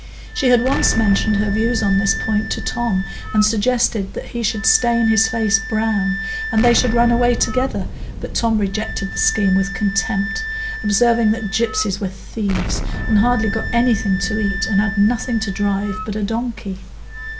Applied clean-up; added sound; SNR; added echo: none; Explosion + Wind instrument, woodwind instrument; 7 dB; none.